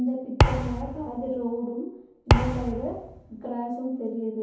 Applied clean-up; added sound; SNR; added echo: none; Thump, thud; -4 dB; reverberation time 0.8 s.